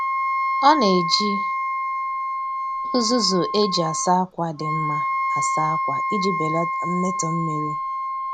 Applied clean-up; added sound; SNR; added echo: none; Wind instrument, woodwind instrument; 0 dB; none.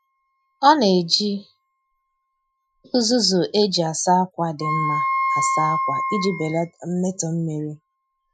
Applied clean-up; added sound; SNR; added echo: classical method Wiener filter.